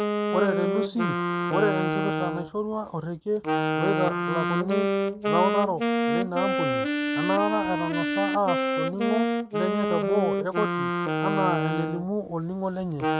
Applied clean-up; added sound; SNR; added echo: none; Wind instrument, woodwind instrument; -2 dB; none.